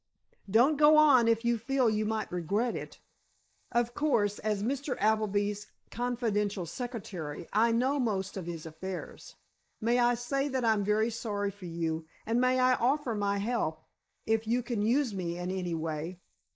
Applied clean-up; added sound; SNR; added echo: neural mask model Resemble Enhance denoiser.